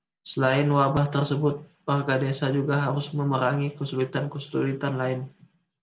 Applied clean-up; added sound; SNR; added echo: none; none; none; none.